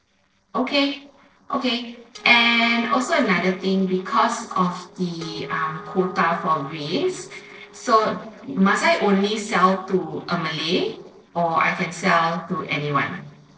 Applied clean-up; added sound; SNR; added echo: neural separator model SepFormer DNS4.